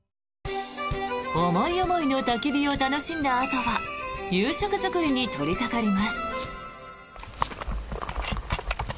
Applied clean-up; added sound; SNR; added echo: none; Squeak; 14 dB; none.